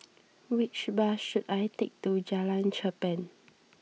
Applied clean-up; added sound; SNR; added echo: none; none; none; none.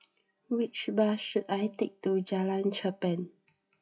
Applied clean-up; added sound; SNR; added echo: classical method WPE with log-MMSE.